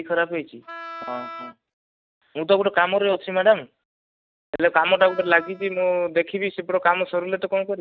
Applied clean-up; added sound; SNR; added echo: neural mask model RNNoise.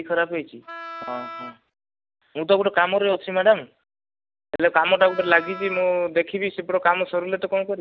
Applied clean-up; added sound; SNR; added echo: none; Wind instrument, woodwind instrument; 14 dB; none.